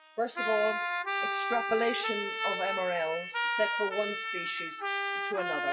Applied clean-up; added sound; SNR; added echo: classical method WPE with log-MMSE.